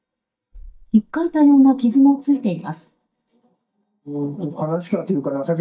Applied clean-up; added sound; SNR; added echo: neural mask model DeepFilterNet 3.